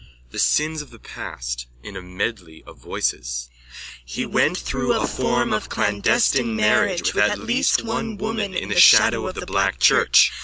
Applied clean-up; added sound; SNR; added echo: none; Car; 17 dB; none.